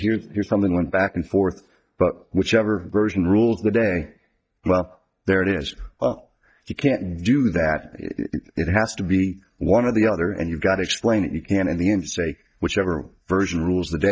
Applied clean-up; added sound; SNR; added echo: neural mask model DeepFilterNet 3.